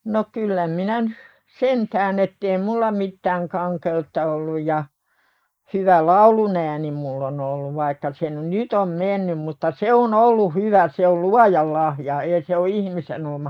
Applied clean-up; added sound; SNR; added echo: neural mask model Resemble Enhance denoiser.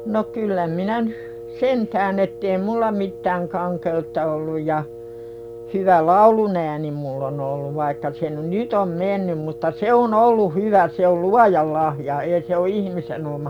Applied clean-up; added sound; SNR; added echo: none; Wind instrument, woodwind instrument; 14 dB; none.